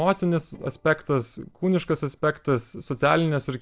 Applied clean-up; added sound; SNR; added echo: neural separator model SepFormer DNS4.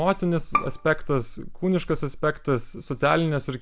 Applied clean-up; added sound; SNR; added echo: none; Bowed string instrument; 9 dB; none.